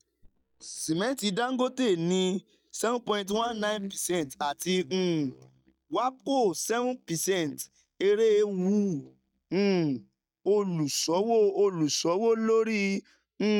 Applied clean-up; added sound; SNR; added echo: neural mask model DeepFilterNet 3.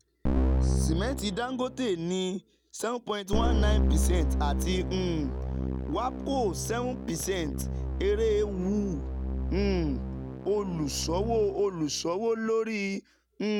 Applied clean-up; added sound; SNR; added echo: none; Keyboard (musical); 0 dB; none.